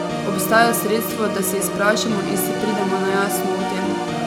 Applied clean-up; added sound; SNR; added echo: none; Organ; 2 dB; none.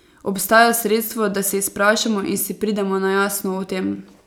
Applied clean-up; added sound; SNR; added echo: none; none; none; none.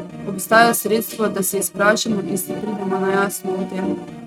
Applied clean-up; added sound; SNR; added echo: neural mask model RNNoise.